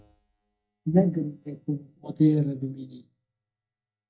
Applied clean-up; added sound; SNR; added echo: neural mask model DeepFilterNet 3.